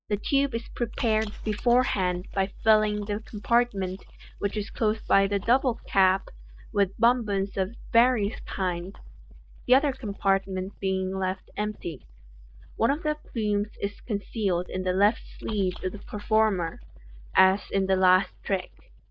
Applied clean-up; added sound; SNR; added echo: neural mask model DeepFilterNet 3.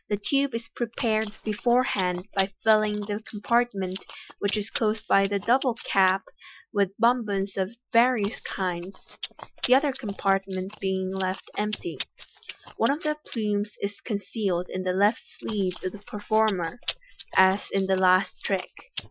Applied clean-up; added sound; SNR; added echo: classical method Wiener filter.